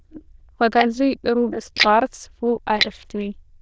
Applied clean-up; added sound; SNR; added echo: neural diffusion model UNIVERSE++.